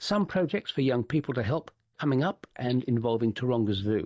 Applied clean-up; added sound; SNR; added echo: neural mask model DeepFilterNet 3.